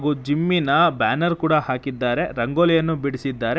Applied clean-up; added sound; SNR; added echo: none; none; none; none.